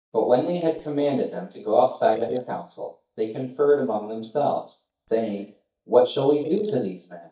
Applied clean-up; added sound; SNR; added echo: neural mask model DeepFilterNet 3.